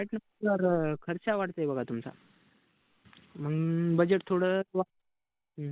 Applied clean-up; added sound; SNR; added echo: neural mask model Resemble Enhance denoiser.